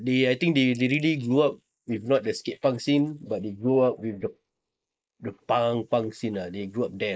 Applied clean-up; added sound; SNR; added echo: neural mask model Resemble Enhance denoiser.